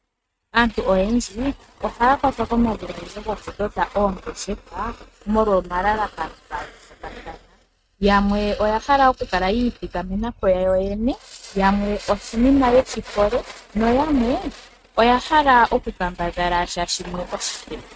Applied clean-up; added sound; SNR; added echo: neural mask model RNNoise.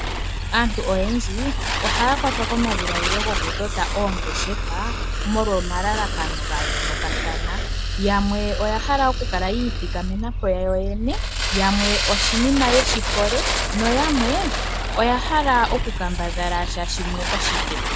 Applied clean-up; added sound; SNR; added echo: none; Fire + Gull, seagull; -1 dB; none.